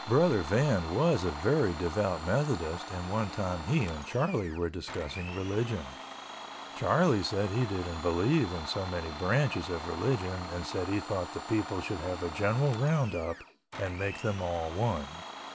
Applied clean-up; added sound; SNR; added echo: none; Domestic sounds, home sounds; 11 dB; none.